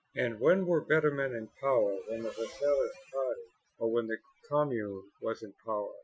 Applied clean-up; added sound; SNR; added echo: classical method Wiener filter.